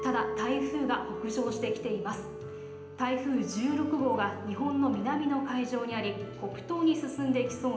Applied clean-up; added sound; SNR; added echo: none; Chink, clink; 11 dB; reverberation time 0.8 s.